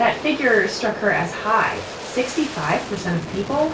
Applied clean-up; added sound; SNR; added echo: none; Aircraft; 11 dB; reverberation time 0.3 s.